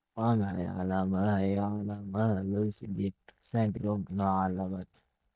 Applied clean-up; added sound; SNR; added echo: neural mask model DeepFilterNet 3.